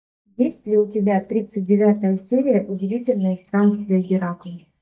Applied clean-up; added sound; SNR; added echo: neural mask model DeepFilterNet 3.